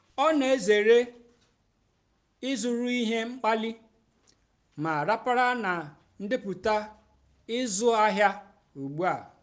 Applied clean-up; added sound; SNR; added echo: none; none; none; none.